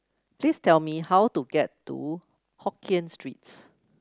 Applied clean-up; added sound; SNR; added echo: none; none; none; none.